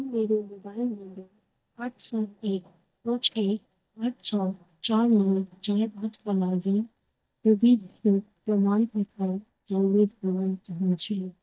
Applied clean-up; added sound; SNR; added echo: neural mask model DeepFilterNet 3.